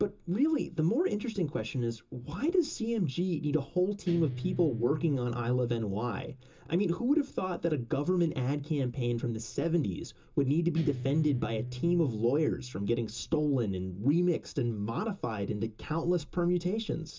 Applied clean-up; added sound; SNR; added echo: none; Guitar; 15 dB; reverberation time 0.2 s.